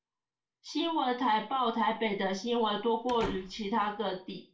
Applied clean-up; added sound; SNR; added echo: none; Slam / Wood; 17 dB; reverberation time 0.3 s.